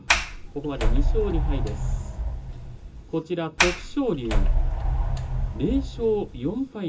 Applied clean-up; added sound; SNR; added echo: none; Sliding door; -5 dB; reverberation time 0.2 s.